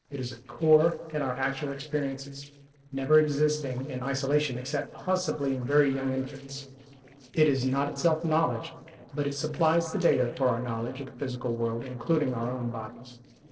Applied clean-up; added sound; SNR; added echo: neural separator model SepFormer DNS4.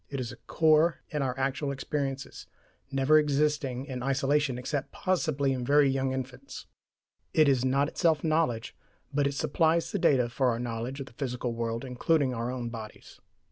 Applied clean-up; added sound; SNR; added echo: none; none; none; none.